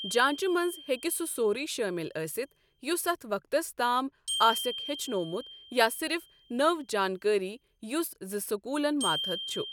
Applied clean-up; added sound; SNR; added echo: none; Glockenspiel; 11 dB; none.